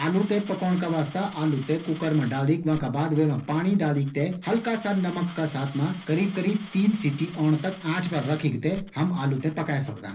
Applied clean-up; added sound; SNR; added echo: none; Coin (dropping); 19 dB; reverberation time 0.3 s.